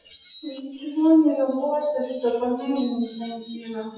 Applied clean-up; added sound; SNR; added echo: classical method WPE with log-MMSE.